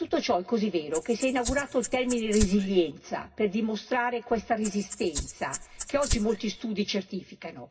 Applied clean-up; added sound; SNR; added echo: none; Rattle (instrument); 7 dB; reverberation time 0.4 s.